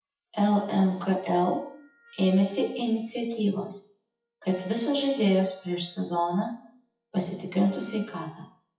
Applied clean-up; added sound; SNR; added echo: classical method WPE with log-MMSE.